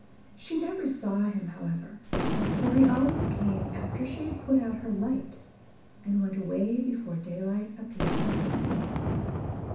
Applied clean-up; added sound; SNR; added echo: none; Boom; 3 dB; reverberation time 0.6 s.